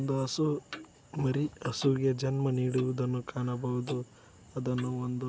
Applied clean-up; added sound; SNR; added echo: none; Clock; 20 dB; none.